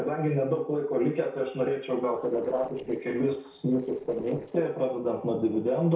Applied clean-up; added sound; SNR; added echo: neural separator model SepFormer DNS4.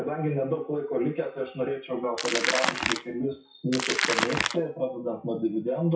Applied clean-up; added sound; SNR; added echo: classical method WPE with log-MMSE.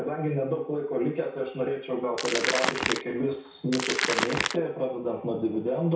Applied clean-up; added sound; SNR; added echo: none; Crackle; 0 dB; reverberation time 0.6 s.